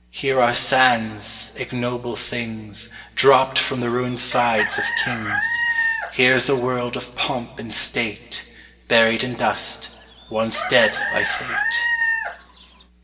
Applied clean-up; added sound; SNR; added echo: none; Chicken, rooster; 2 dB; reverberation time 1.3 s.